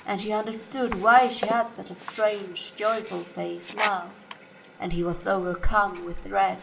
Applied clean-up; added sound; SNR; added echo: none; Sink (filling or washing); 14 dB; reverberation time 0.7 s.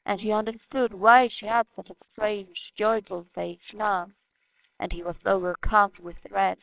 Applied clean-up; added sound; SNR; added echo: neural separator model SepFormer WHAMR!.